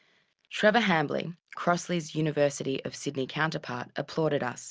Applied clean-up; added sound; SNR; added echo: none; none; none; none.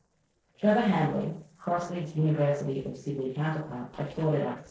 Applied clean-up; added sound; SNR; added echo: neural separator model SepFormer DNS4.